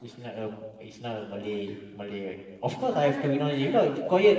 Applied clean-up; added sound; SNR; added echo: neural separator model SepFormer DNS4.